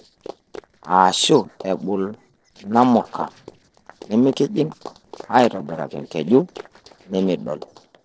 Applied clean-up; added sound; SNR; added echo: neural separator model SepFormer DNS4.